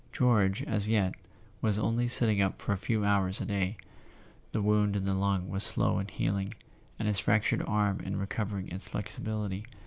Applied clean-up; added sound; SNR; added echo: none; none; none; none.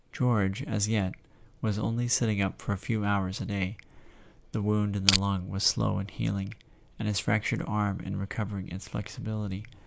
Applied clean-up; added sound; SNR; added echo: neural mask model Resemble Enhance denoiser.